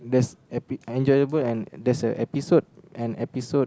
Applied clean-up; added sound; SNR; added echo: none; none; none; none.